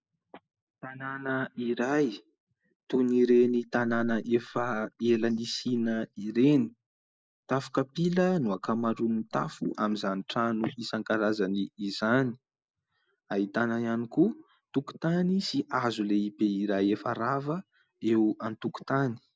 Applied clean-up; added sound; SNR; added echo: neural mask model Resemble Enhance denoiser.